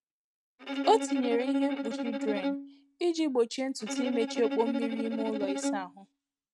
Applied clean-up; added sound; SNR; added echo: neural mask model RNNoise.